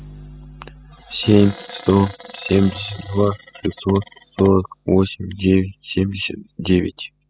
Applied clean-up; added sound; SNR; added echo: classical method spectral subtraction.